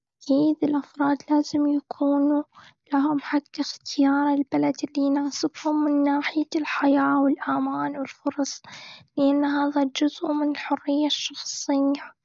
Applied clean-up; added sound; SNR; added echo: none; none; none; none.